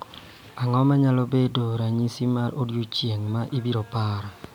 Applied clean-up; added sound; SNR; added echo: none; none; none; none.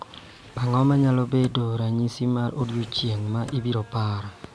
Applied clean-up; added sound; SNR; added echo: none; Drawer open or close; 19 dB; none.